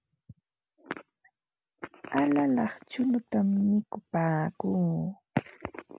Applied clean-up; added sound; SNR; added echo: none; none; none; none.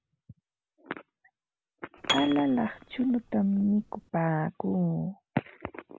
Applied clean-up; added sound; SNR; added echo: none; Piano; 8 dB; none.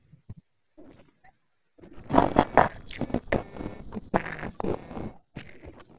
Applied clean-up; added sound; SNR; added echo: neural separator model SepFormer DNS4.